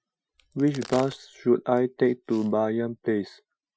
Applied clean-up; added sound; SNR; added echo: classical method Wiener filter.